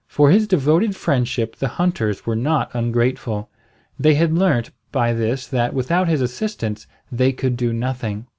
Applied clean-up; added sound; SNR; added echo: none; none; none; none.